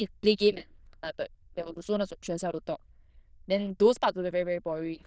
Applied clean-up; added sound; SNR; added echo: neural diffusion model UNIVERSE++.